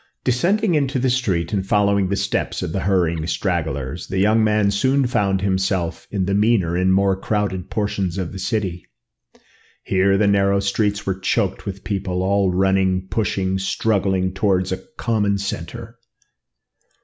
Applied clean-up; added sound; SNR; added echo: none; none; none; none.